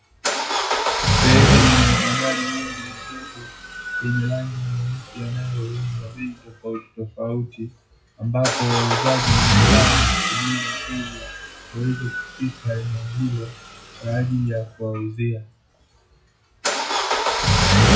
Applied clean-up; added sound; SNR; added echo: classical method WPE with log-MMSE.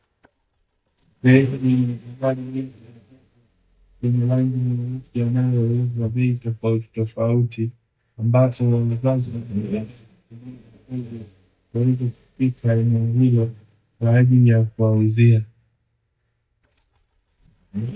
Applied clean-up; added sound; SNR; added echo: neural mask model DeepFilterNet 3.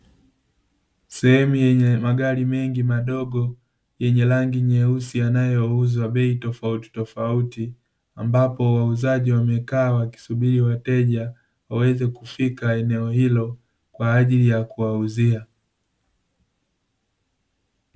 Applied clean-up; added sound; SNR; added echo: none; none; none; none.